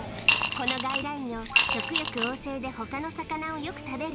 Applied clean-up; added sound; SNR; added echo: none; Coin (dropping) / Glass; -5 dB; none.